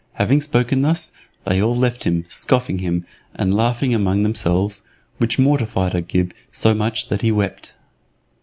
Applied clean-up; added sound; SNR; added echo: none; none; none; none.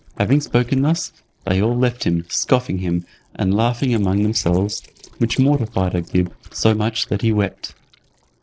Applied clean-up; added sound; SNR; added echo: neural separator model SepFormer DNS4.